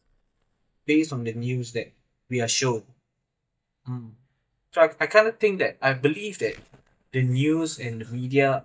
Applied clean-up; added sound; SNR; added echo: neural mask model DeepFilterNet 3.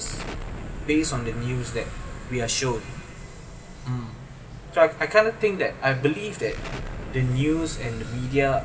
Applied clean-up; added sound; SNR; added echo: none; Explosion; 11 dB; none.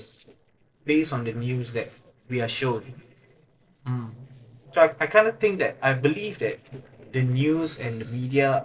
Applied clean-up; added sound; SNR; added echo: neural separator model SepFormer DNS4.